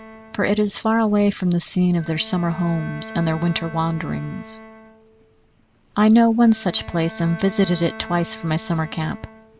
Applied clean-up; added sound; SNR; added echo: none; Bowed string instrument; 18 dB; none.